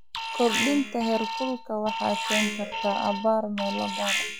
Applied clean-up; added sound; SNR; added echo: classical method log-MMSE.